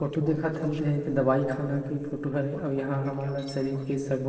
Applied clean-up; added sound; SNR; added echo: neural separator model SepFormer DNS4.